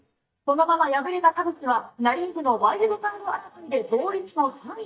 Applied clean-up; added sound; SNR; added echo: neural mask model DeepFilterNet 3.